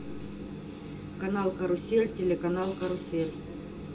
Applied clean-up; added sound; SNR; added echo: none; none; none; reverberation time 0.2 s.